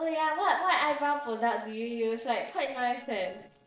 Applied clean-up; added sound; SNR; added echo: neural separator model SepFormer DNS4.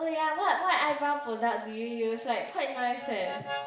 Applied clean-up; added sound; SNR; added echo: none; Harmonica; 13 dB; reverberation time 0.7 s.